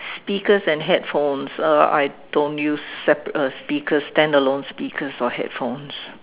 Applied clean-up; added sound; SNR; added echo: none; none; none; none.